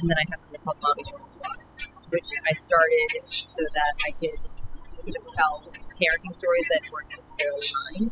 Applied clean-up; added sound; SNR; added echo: classical method spectral subtraction.